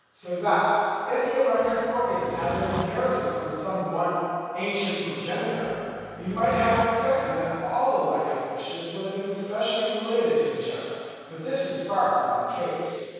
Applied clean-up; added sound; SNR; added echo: none; Breathing; 12 dB; reverberation time 2.2 s.